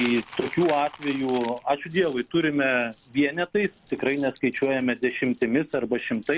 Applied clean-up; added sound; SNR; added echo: none; Coin (dropping); 18 dB; none.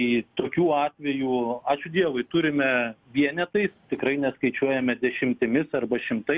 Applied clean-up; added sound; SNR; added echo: none; none; none; none.